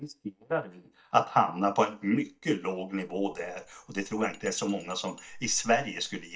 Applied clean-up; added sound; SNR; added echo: neural mask model DeepFilterNet 3.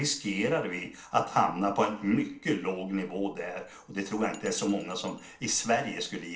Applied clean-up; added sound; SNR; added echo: neural separator model SepFormer DNS4.